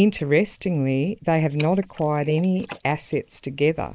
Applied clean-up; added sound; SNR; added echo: neural mask model Resemble Enhance denoiser.